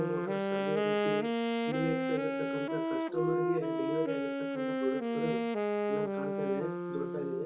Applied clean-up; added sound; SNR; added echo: none; Wind instrument, woodwind instrument; -5 dB; reverberation time 0.2 s.